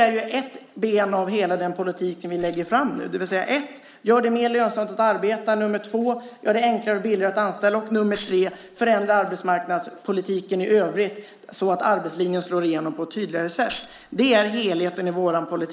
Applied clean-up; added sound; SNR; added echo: neural mask model Resemble Enhance denoiser.